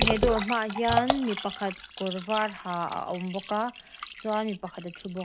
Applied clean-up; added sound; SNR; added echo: none; Liquid; 3 dB; none.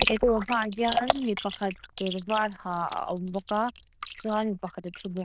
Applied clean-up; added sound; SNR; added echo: neural diffusion model UNIVERSE++.